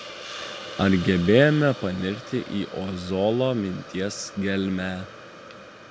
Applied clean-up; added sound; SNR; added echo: none; Hiss; 15 dB; none.